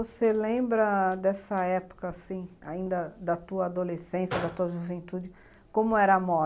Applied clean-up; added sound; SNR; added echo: none; Gunshot, gunfire; 13 dB; none.